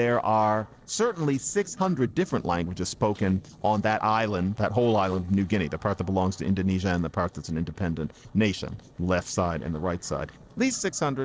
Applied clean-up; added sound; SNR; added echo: neural separator model SepFormer DNS4.